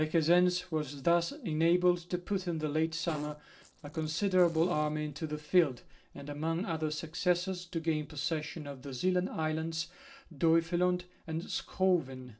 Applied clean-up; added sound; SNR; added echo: neural separator model SepFormer DNS4.